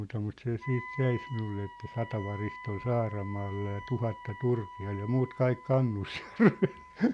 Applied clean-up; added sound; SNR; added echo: none; Wind instrument, woodwind instrument; 16 dB; none.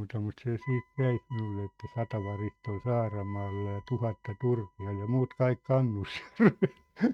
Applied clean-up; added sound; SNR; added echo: neural mask model RNNoise.